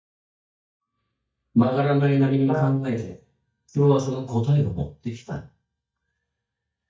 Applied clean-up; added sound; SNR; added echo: neural mask model DeepFilterNet 3.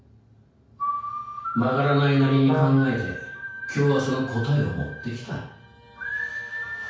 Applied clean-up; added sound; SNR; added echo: none; Brass instrument; 5 dB; reverberation time 0.5 s.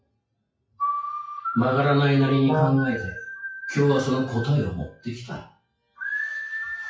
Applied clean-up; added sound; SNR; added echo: classical method WPE with log-MMSE.